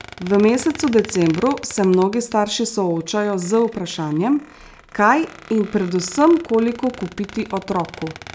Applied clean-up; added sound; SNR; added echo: none; Squeak; 20 dB; none.